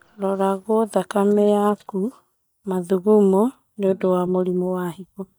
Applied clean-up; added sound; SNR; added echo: neural mask model DeepFilterNet 3.